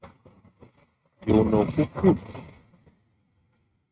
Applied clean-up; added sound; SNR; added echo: neural mask model RNNoise.